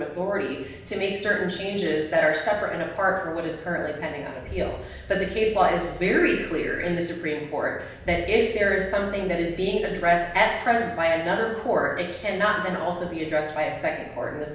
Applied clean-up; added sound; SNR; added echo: none; Explosion; 17 dB; reverberation time 0.9 s.